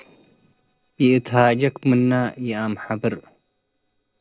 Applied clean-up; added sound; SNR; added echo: neural separator model SepFormer DNS4.